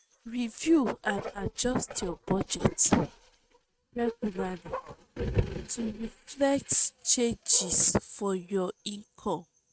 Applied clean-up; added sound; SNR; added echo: neural mask model RNNoise.